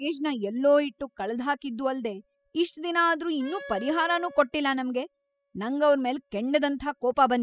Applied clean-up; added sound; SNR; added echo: classical method spectral subtraction.